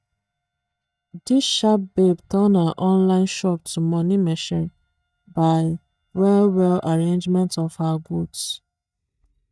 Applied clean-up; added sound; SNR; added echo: neural mask model DeepFilterNet 3.